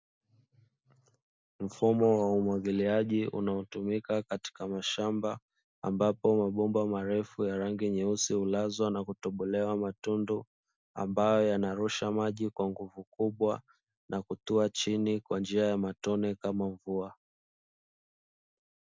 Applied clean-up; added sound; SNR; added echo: none; none; none; none.